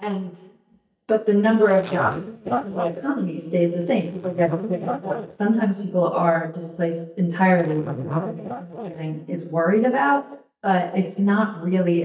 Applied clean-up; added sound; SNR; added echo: neural mask model DeepFilterNet 3.